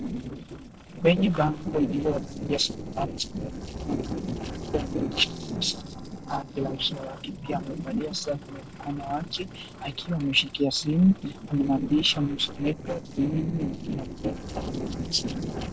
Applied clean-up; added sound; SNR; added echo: neural separator model SepFormer DNS4.